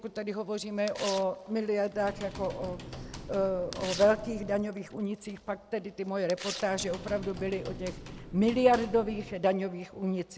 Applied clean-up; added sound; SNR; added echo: none; Typing + Tearing; 13 dB; none.